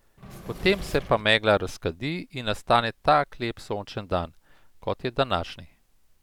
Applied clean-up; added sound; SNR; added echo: none; Engine / Mechanisms; 13 dB; none.